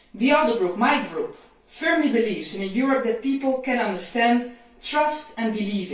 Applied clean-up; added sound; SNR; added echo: none; none; none; reverberation time 0.3 s.